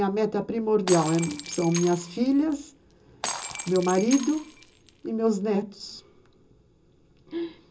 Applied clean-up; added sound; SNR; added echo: none; Shatter; 10 dB; reverberation time 0.2 s.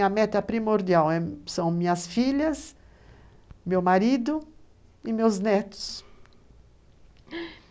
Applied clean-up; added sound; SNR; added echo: none; none; none; none.